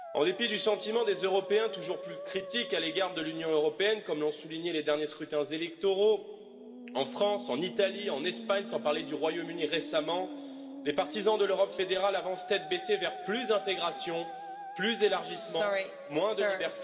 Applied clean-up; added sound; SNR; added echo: none; Musical instrument; 13 dB; reverberation time 2.0 s.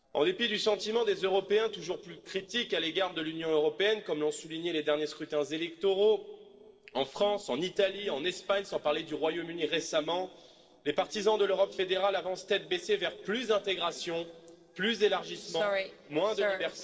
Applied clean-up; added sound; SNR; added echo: neural separator model SepFormer DNS4.